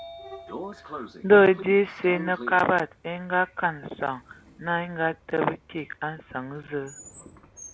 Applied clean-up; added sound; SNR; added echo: none; Sliding door / Train; 17 dB; none.